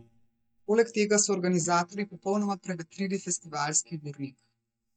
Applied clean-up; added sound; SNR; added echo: neural mask model DeepFilterNet 3.